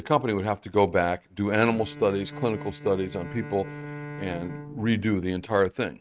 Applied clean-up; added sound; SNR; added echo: neural mask model RNNoise.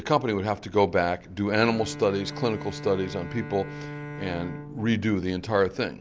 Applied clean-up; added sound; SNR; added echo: none; Bowed string instrument; 13 dB; none.